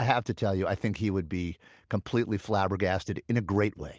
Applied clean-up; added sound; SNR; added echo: none; none; none; none.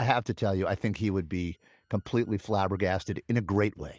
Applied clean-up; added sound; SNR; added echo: neural mask model DeepFilterNet 3.